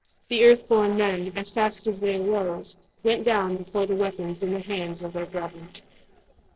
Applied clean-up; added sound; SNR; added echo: neural separator model SepFormer DNS4.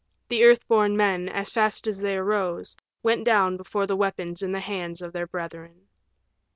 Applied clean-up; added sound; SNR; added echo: none; none; none; none.